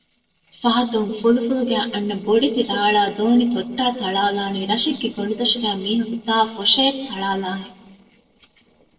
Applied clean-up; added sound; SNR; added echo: neural separator model SepFormer DNS4.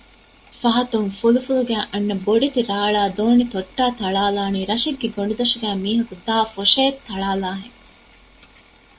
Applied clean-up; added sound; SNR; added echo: none; none; none; none.